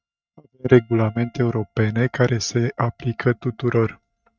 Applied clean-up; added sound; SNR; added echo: neural mask model RNNoise.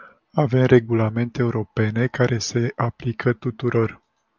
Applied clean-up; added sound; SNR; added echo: none; none; none; none.